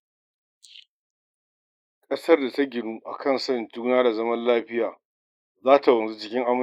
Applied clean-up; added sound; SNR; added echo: neural mask model Resemble Enhance denoiser.